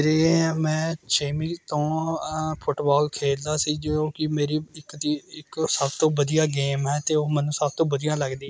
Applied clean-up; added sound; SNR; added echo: none; none; none; none.